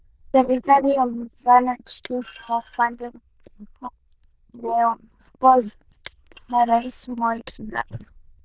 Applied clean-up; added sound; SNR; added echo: neural diffusion model UNIVERSE++.